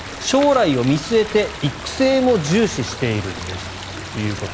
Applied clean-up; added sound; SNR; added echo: none; Stream; 12 dB; none.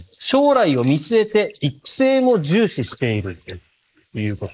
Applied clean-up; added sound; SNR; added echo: neural mask model Resemble Enhance denoiser.